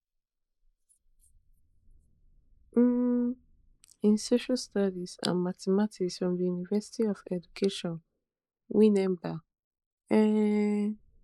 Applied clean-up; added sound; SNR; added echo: neural mask model Resemble Enhance denoiser.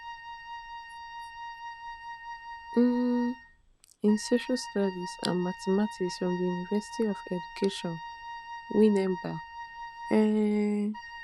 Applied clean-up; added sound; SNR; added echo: none; Wind instrument, woodwind instrument; 12 dB; none.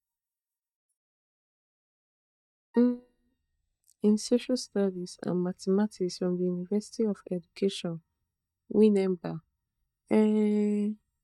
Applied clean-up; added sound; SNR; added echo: neural mask model DeepFilterNet 3.